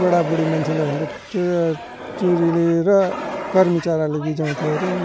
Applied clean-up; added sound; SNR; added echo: none; Fire; 10 dB; none.